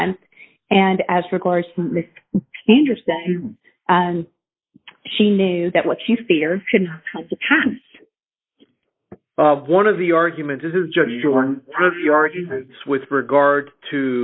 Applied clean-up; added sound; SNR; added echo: neural mask model Resemble Enhance denoiser.